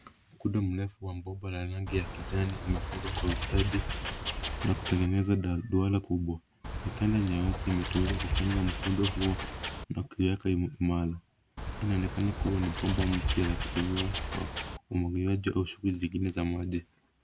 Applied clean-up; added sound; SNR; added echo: none; Wild animals; 3 dB; none.